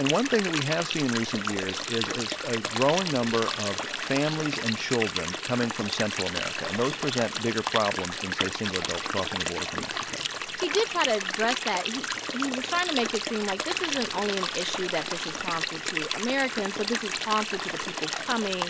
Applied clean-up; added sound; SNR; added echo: none; Stream; 2 dB; none.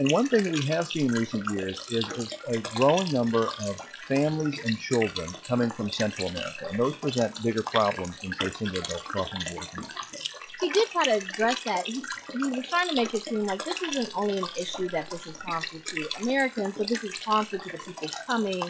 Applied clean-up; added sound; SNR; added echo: classical method log-MMSE.